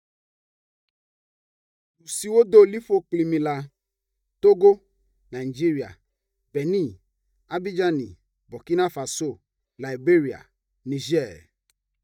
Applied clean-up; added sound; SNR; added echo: neural mask model DeepFilterNet 3.